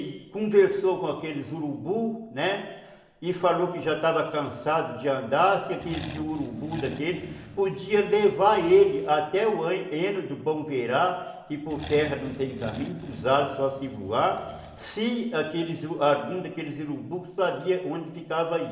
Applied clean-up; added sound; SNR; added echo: none; Accelerating, revving, vroom; 15 dB; reverberation time 1.2 s.